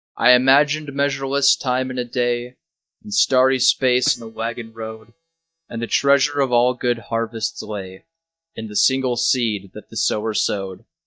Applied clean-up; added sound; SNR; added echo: neural mask model DeepFilterNet 3.